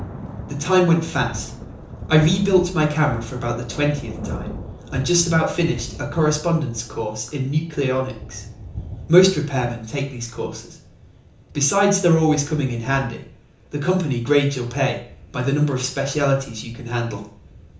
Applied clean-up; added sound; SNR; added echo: none; Thunder / Rain; 14 dB; reverberation time 0.7 s.